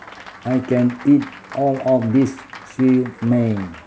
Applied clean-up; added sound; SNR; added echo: none; Applause; 19 dB; none.